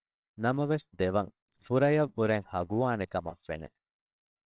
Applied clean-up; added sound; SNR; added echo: neural separator model SepFormer WHAMR!.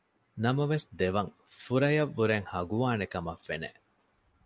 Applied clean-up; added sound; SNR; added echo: none; none; none; none.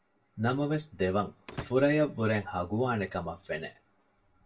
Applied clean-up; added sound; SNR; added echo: none; Slam / Wood; 16 dB; reverberation time 0.2 s.